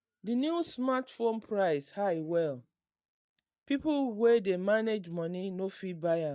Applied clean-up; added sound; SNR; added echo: neural mask model DeepFilterNet 3.